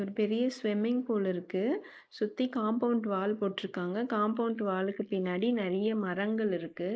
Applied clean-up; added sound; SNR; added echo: neural mask model Resemble Enhance denoiser.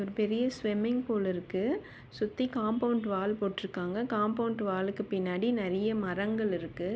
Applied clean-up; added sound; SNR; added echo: none; none; none; none.